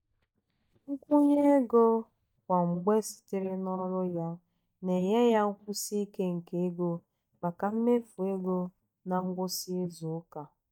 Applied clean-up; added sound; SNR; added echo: neural mask model DeepFilterNet 3.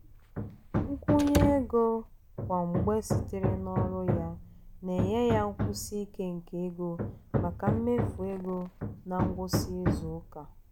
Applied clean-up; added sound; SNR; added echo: none; Slam / Wood + Hammer; 1 dB; none.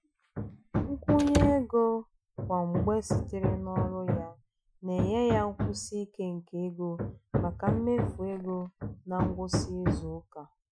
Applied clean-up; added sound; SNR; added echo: classical method Wiener filter.